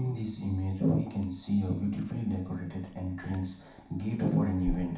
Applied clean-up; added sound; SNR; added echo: none; Liquid; 13 dB; reverberation time 0.7 s.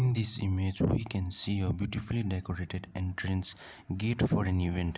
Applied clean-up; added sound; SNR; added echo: none; none; none; none.